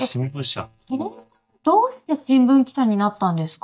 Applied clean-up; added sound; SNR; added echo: neural mask model DeepFilterNet 3.